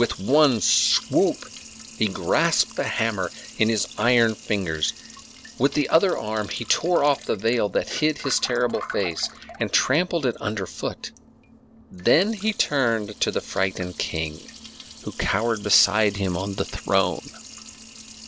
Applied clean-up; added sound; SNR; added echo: none; Liquid; 18 dB; none.